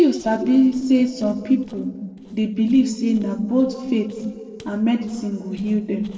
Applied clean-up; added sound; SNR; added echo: neural separator model SepFormer DNS4.